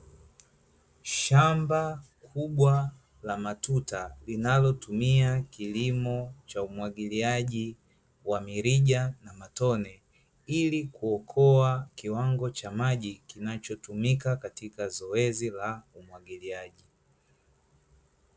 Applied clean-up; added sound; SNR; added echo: none; none; none; none.